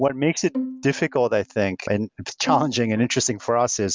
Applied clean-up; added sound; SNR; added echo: none; Bowed string instrument; 11 dB; none.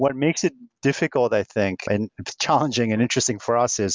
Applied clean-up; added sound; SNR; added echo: none; none; none; none.